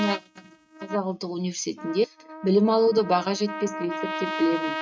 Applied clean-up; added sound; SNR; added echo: neural mask model RNNoise.